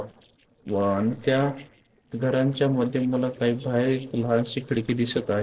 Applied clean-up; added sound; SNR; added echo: neural separator model SepFormer DNS4.